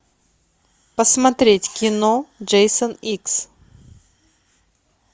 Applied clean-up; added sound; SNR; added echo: none; none; none; none.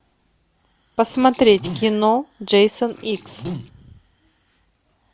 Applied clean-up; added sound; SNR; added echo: none; Liquid; 13 dB; none.